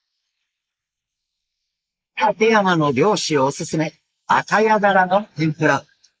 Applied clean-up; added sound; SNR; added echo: neural mask model Resemble Enhance denoiser.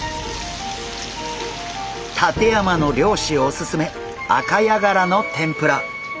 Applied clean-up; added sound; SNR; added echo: none; none; none; none.